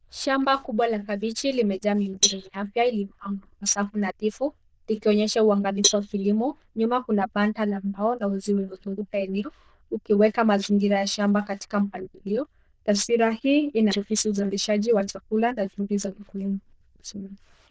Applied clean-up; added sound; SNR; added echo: neural diffusion model UNIVERSE++.